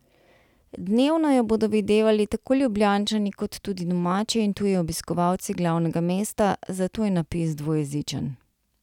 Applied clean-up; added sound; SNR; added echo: none; none; none; none.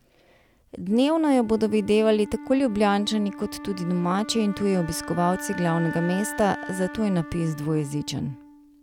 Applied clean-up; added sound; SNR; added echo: none; Wind instrument, woodwind instrument; 14 dB; none.